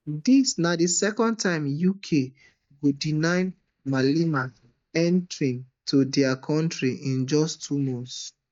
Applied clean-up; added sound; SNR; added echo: neural mask model DeepFilterNet 3.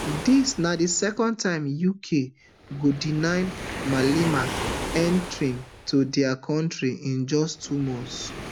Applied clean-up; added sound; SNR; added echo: none; Waves, surf; 10 dB; none.